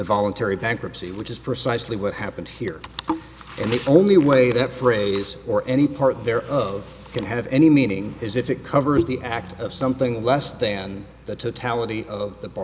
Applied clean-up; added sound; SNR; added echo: none; none; none; none.